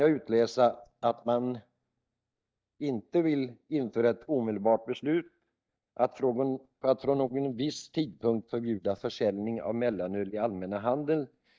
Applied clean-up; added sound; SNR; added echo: neural mask model DeepFilterNet 3.